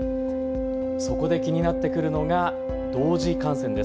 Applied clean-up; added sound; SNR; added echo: none; Organ; 0 dB; none.